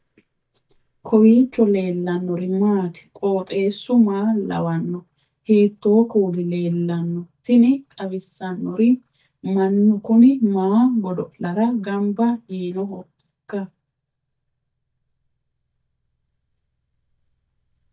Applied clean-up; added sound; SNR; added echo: neural mask model DeepFilterNet 3.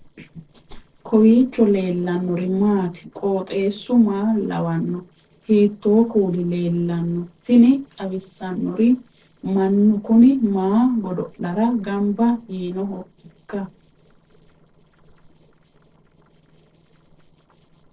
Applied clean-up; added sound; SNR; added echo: neural separator model SepFormer DNS4.